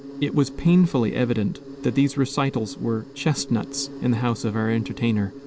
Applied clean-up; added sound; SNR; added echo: none; Insect; 15 dB; none.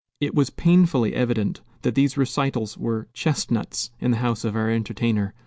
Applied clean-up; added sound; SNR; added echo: none; none; none; none.